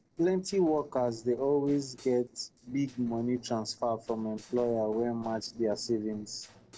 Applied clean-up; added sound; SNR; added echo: neural separator model SepFormer DNS4.